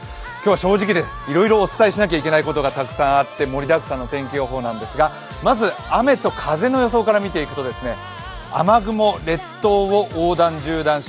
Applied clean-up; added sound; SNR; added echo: none; none; none; none.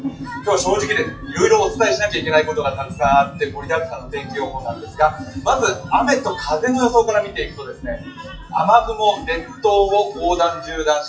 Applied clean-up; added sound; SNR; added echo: classical method WPE with log-MMSE.